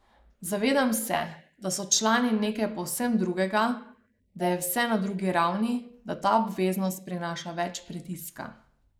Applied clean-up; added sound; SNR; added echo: neural mask model Resemble Enhance denoiser.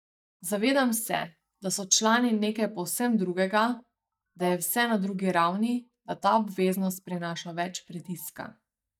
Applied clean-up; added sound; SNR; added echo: neural mask model DeepFilterNet 3.